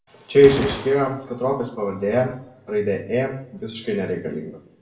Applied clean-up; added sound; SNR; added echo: none; Gunshot, gunfire; 13 dB; reverberation time 0.6 s.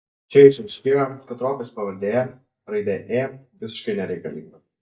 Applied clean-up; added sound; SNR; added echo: neural mask model DeepFilterNet 3.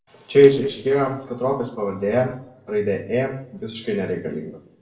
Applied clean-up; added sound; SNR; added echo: neural separator model SepFormer DNS4.